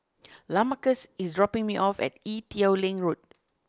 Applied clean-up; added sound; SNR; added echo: none; none; none; none.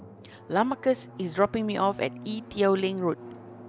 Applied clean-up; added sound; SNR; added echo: none; Drum; 17 dB; none.